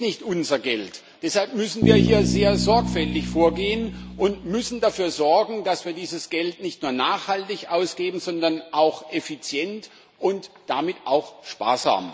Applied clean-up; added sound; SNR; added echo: none; Bass guitar; 1 dB; none.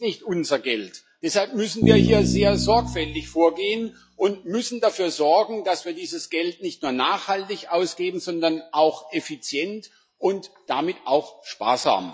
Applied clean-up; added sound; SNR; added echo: classical method log-MMSE.